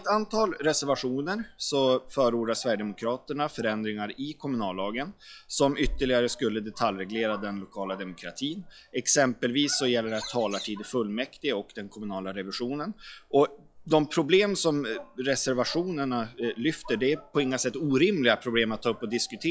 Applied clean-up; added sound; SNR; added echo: classical method log-MMSE.